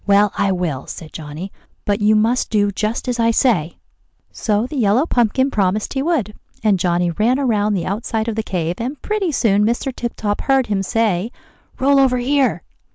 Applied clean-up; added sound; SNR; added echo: none; none; none; none.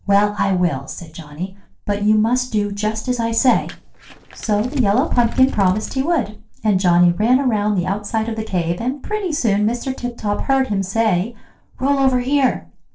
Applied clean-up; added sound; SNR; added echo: neural separator model SepFormer DNS4.